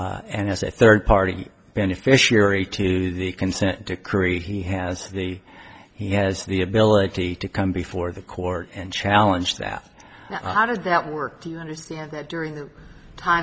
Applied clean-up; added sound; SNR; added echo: none; none; none; none.